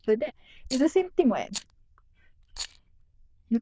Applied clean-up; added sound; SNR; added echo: neural diffusion model UNIVERSE++.